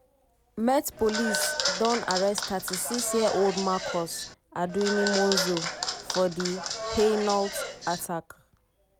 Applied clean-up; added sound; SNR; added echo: none; Applause / Clapping; 4 dB; none.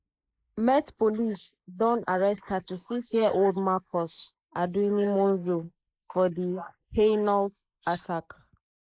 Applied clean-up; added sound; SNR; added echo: neural mask model Resemble Enhance denoiser.